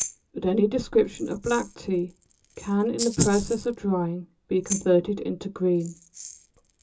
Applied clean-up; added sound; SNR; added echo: none; Rattle (instrument); 13 dB; reverberation time 0.2 s.